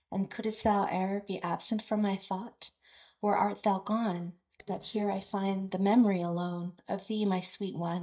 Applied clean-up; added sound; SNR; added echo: neural mask model DeepFilterNet 3.